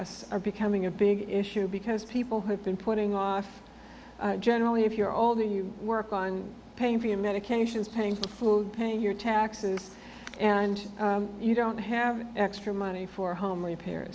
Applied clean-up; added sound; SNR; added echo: none; none; none; none.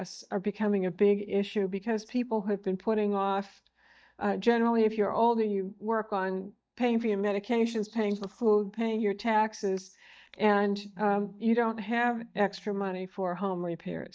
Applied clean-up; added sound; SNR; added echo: neural mask model DeepFilterNet 3.